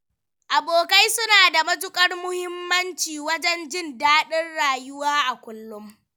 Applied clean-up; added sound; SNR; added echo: none; none; none; none.